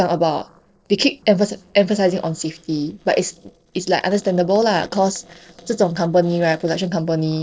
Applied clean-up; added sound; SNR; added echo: neural separator model SepFormer DNS4.